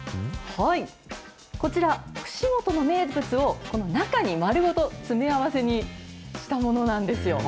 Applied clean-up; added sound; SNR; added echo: none; none; none; none.